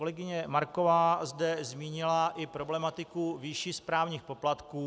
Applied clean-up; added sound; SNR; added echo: none; none; none; none.